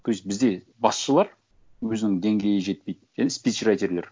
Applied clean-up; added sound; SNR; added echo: none; none; none; none.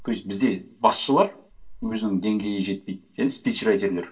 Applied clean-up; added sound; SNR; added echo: none; none; none; reverberation time 0.2 s.